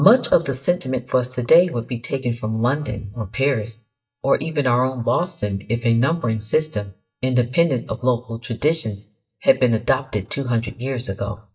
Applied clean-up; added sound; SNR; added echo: neural mask model DeepFilterNet 3.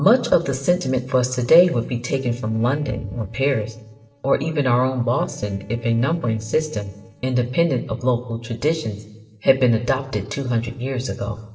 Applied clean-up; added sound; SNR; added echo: neural separator model SepFormer DNS4.